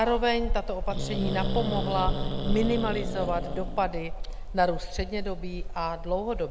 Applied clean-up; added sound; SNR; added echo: none; Growling; 0 dB; none.